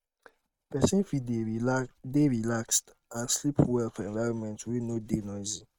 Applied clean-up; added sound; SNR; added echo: neural mask model RNNoise.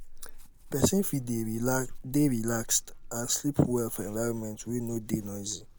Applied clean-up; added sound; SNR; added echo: none; Chewing, mastication / Livestock, farm animals, working animals; 12 dB; none.